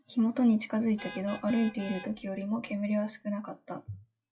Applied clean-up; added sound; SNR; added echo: classical method log-MMSE.